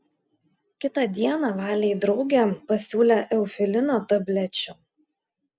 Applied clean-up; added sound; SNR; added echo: none; none; none; none.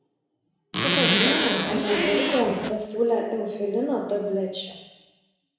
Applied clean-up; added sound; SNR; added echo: none; Zipper (clothing); -5 dB; reverberation time 1.0 s.